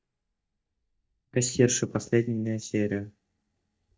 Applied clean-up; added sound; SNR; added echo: neural mask model DeepFilterNet 3.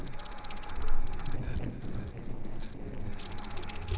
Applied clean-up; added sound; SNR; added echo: neural separator model SepFormer DNS4.